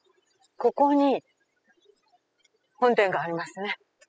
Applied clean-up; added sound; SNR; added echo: classical method spectral subtraction.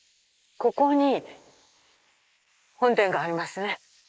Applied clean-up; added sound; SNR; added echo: neural mask model Resemble Enhance denoiser.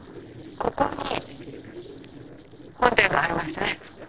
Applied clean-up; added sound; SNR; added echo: neural separator model SepFormer DNS4.